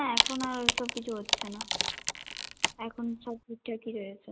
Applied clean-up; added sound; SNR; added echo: none; Wood; -5 dB; none.